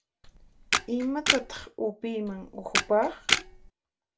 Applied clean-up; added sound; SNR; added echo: none; Camera; -1 dB; reverberation time 0.2 s.